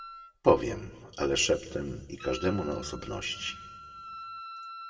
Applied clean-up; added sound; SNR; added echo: none; Wind instrument, woodwind instrument; 15 dB; reverberation time 1.3 s.